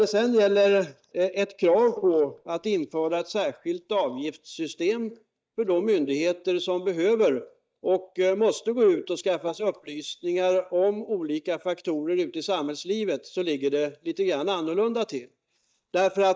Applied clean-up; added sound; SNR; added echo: neural mask model DeepFilterNet 3.